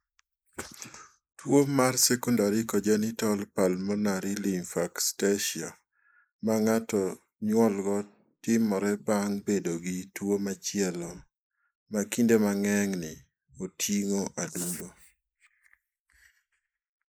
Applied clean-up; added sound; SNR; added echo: neural mask model Resemble Enhance denoiser.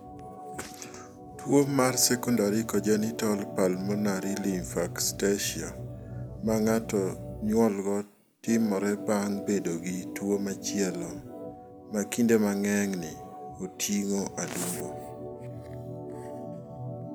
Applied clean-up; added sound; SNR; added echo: none; Organ; 11 dB; none.